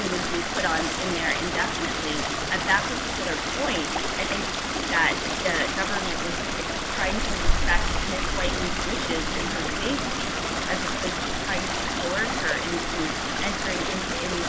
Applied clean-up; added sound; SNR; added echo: none; Stream; -4 dB; none.